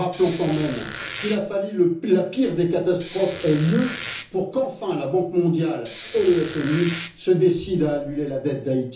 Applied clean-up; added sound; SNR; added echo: none; Squeak; 8 dB; reverberation time 0.7 s.